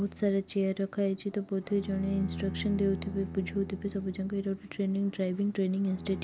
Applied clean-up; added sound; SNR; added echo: none; Bowed string instrument; 12 dB; none.